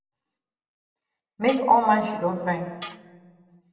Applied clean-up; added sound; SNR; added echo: none; Tools; 16 dB; reverberation time 1.7 s.